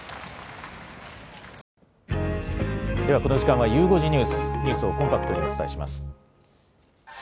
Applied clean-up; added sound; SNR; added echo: none; none; none; none.